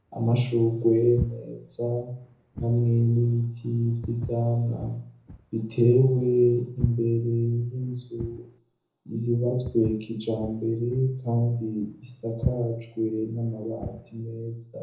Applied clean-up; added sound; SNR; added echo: none; Walk, footsteps; 13 dB; reverberation time 0.6 s.